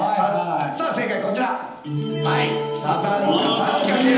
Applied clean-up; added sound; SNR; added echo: none; none; none; reverberation time 0.9 s.